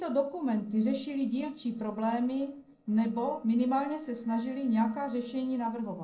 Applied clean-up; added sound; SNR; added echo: neural separator model SepFormer DNS4.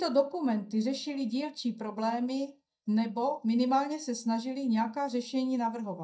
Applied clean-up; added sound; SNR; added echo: neural mask model DeepFilterNet 3.